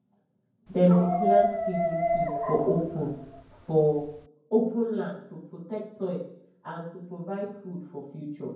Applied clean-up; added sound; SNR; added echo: none; Dog; 1 dB; reverberation time 0.9 s.